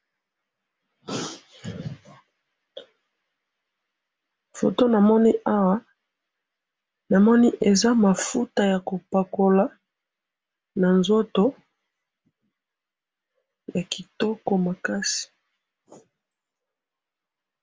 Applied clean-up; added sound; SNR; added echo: none; none; none; none.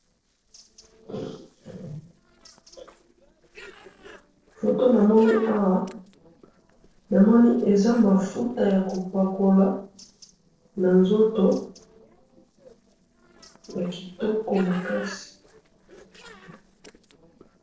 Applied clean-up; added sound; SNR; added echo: neural separator model SepFormer DNS4.